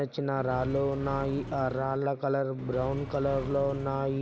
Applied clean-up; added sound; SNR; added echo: none; Accelerating, revving, vroom; 11 dB; none.